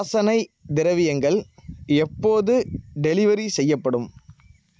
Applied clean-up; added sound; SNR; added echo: none; none; none; none.